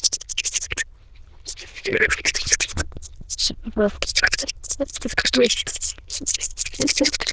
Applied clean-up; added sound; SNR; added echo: neural diffusion model UNIVERSE++.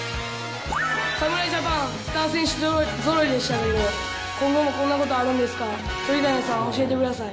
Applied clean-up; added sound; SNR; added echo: none; none; none; none.